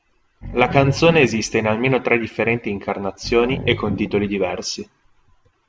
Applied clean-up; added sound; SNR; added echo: none; Growling; 13 dB; none.